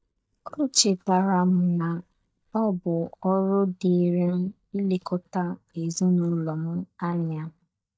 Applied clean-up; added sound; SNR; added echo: neural mask model DeepFilterNet 3.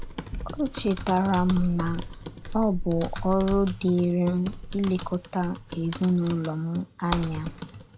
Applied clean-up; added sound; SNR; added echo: none; Typing; 7 dB; none.